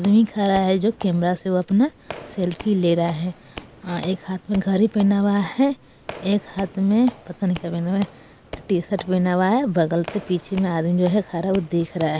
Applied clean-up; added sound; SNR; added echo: none; Squeak / Walk, footsteps; 19 dB; none.